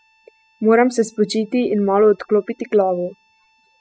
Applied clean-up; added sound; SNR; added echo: classical method spectral subtraction.